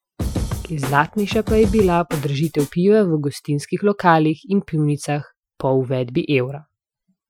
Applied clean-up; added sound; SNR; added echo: classical method Wiener filter.